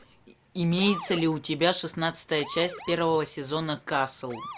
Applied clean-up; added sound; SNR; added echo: none; Motor vehicle (road) / Siren; 16 dB; none.